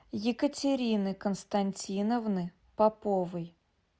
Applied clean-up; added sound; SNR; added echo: none; none; none; none.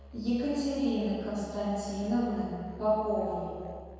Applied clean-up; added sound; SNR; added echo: none; Musical instrument; 17 dB; reverberation time 1.9 s.